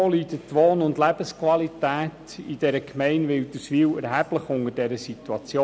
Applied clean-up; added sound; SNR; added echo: none; none; none; none.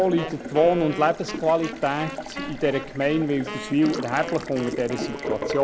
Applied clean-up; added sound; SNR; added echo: none; Wind instrument, woodwind instrument + Water tap, faucet; 9 dB; none.